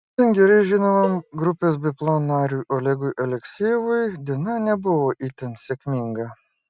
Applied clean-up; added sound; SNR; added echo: none; Cowbell; 15 dB; none.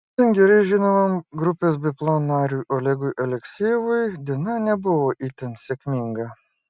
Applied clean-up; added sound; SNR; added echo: none; none; none; none.